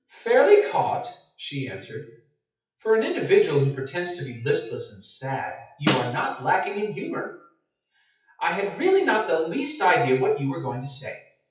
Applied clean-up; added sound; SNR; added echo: classical method WPE with log-MMSE.